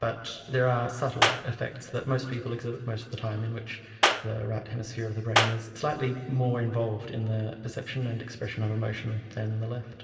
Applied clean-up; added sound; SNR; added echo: none; Clapping; -1 dB; reverberation time 2.5 s.